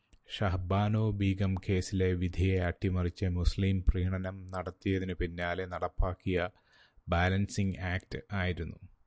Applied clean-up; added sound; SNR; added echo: none; none; none; none.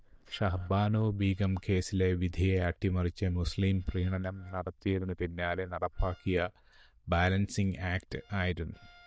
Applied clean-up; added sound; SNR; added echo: neural diffusion model UNIVERSE++.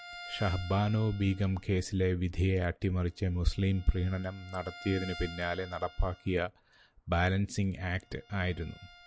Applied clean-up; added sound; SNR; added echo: none; Bowed string instrument; 19 dB; none.